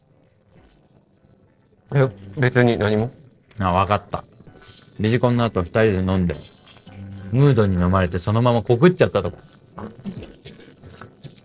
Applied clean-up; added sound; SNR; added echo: neural separator model SepFormer DNS4.